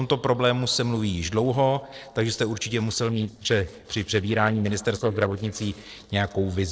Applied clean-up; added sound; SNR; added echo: neural separator model SepFormer DNS4.